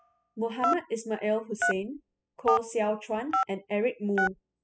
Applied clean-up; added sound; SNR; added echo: classical method spectral subtraction.